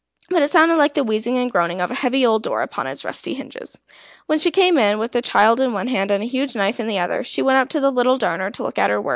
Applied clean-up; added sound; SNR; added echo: none; none; none; none.